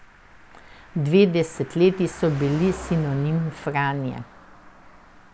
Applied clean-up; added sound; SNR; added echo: none; Car passing by; 18 dB; none.